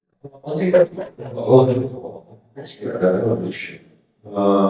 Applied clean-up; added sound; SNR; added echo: neural mask model DeepFilterNet 3.